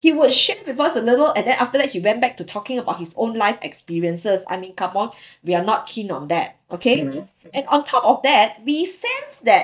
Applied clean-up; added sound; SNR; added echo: neural mask model DeepFilterNet 3.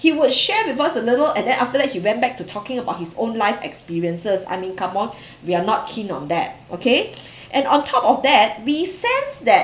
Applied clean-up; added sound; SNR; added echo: none; none; none; none.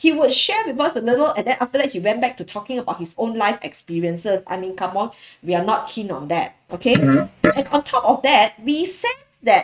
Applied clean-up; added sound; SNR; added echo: neural mask model RNNoise.